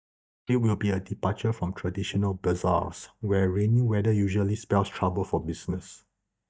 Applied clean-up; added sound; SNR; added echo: neural mask model DeepFilterNet 3.